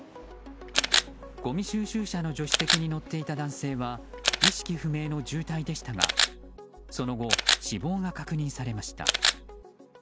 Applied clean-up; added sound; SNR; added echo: none; Camera; -2 dB; none.